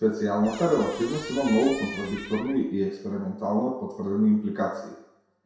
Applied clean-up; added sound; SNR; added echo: none; Squeak; 14 dB; reverberation time 0.7 s.